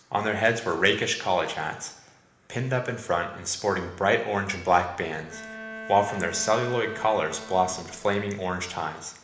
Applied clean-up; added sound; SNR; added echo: none; Bowed string instrument; 14 dB; reverberation time 1.0 s.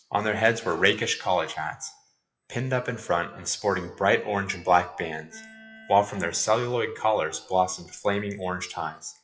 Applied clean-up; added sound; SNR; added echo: classical method WPE with log-MMSE.